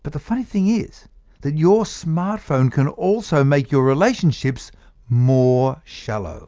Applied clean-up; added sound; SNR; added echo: none; none; none; none.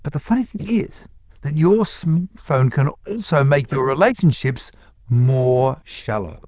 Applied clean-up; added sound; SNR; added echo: neural diffusion model UNIVERSE++.